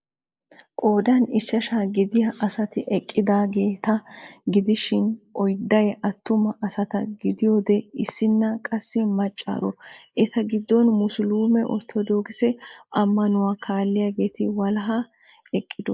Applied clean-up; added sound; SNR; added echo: neural mask model Resemble Enhance denoiser.